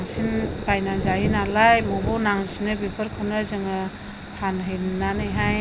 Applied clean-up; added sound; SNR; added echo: none; Thunder; 8 dB; none.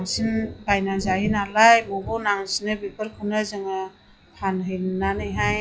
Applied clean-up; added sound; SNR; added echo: classical method log-MMSE.